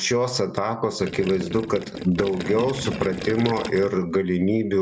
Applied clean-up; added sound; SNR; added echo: none; Gurgling; 10 dB; none.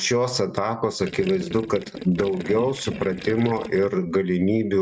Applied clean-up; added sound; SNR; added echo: neural mask model RNNoise.